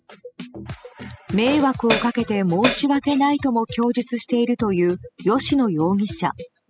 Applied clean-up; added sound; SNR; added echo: classical method spectral subtraction.